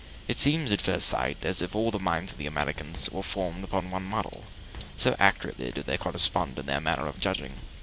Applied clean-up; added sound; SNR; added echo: none; Sink (filling or washing) + Walk, footsteps; 15 dB; none.